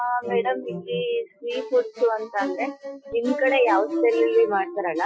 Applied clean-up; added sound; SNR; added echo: classical method Wiener filter.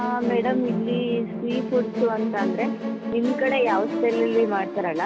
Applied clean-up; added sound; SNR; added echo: none; Musical instrument; 4 dB; none.